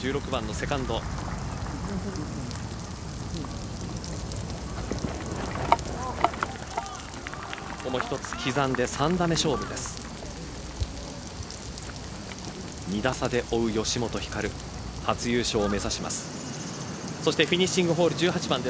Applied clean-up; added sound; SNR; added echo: none; Frying (food); 18 dB; none.